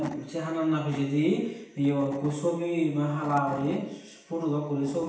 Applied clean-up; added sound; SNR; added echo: none; Wood / Tools; 18 dB; reverberation time 0.9 s.